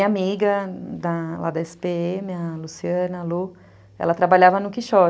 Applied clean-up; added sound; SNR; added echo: none; none; none; none.